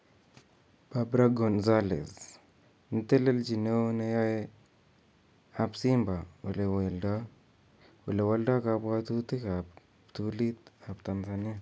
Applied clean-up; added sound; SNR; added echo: none; none; none; none.